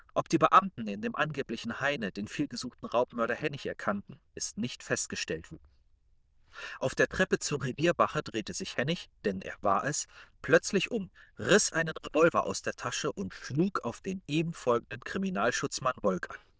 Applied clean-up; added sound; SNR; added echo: neural diffusion model UNIVERSE++.